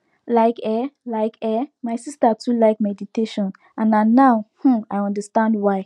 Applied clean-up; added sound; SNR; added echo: none; none; none; none.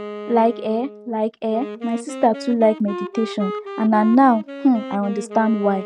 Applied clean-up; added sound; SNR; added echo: none; Wind instrument, woodwind instrument; 12 dB; none.